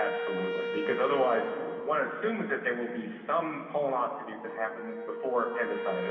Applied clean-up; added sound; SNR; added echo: none; Wind instrument, woodwind instrument; 5 dB; reverberation time 2.7 s.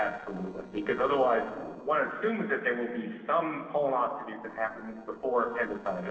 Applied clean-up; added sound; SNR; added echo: neural separator model SepFormer DNS4.